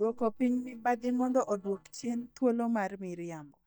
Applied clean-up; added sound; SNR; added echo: neural mask model DeepFilterNet 3.